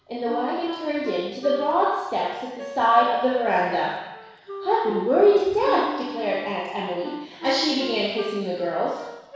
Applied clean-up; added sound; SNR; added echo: none; Wind instrument, woodwind instrument; 14 dB; reverberation time 1.1 s.